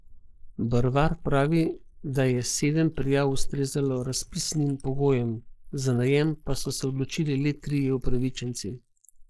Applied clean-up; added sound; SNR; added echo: neural mask model Resemble Enhance denoiser.